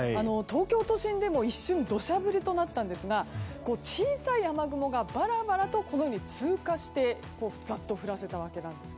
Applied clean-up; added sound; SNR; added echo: none; none; none; none.